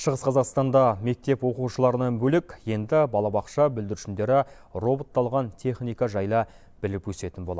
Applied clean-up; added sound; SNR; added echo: none; none; none; none.